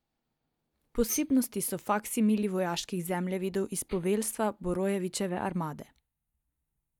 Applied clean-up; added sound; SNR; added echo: neural mask model DeepFilterNet 3.